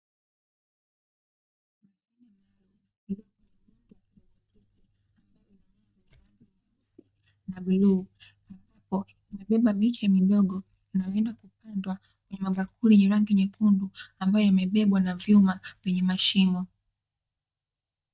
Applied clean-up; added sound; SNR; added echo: neural mask model DeepFilterNet 3.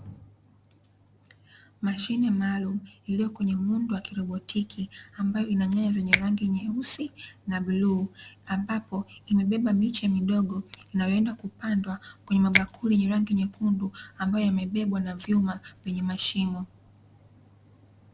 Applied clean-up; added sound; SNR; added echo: none; Finger snapping; 6 dB; none.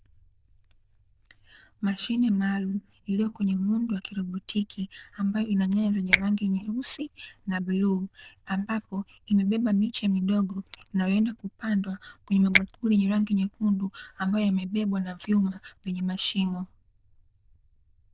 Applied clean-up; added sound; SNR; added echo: neural diffusion model UNIVERSE++.